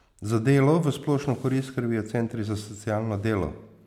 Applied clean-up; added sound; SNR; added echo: none; none; none; none.